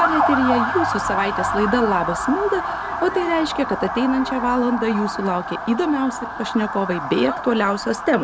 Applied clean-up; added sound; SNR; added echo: none; Motor vehicle (road) / Siren; 3 dB; none.